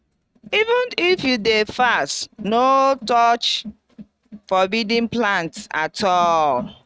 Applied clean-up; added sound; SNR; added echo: neural mask model RNNoise.